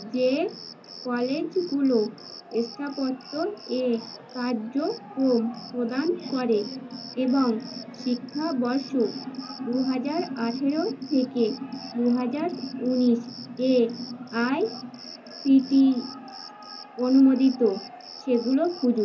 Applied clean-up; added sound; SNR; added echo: none; Cricket; 17 dB; reverberation time 0.3 s.